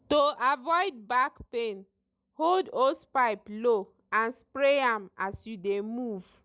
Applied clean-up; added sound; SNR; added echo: none; none; none; none.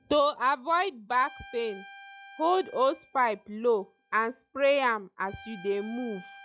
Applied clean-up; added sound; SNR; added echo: classical method log-MMSE.